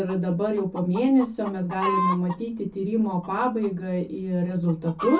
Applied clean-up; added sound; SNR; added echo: none; Chicken, rooster; 9 dB; reverberation time 0.3 s.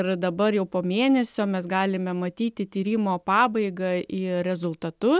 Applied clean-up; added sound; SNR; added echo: none; none; none; none.